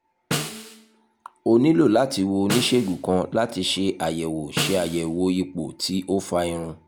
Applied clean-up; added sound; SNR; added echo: none; Snare drum; 11 dB; none.